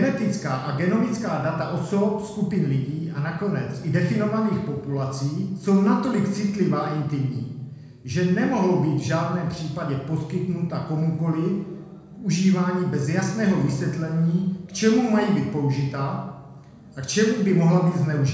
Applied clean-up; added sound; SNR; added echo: none; none; none; reverberation time 0.9 s.